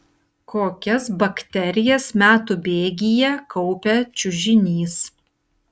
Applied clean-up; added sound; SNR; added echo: none; none; none; none.